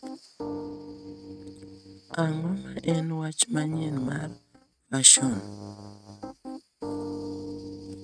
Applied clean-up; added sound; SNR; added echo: neural mask model RNNoise.